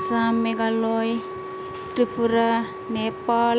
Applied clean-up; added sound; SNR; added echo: none; Wind instrument, woodwind instrument; 10 dB; none.